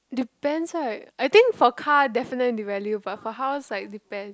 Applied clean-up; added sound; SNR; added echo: none; none; none; none.